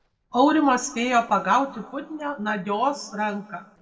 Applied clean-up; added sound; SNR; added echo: neural separator model SepFormer DNS4.